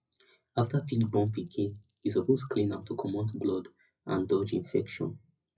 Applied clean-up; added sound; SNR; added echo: classical method WPE with log-MMSE.